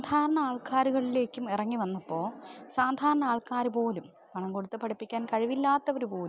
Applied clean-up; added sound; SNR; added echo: none; none; none; none.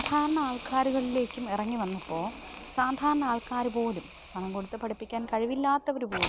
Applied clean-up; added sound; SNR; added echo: none; Hiss; 11 dB; none.